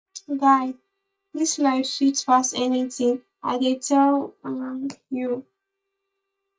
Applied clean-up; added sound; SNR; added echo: neural mask model DeepFilterNet 3.